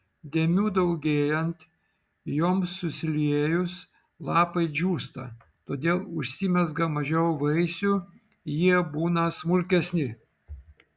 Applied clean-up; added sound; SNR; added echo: none; none; none; none.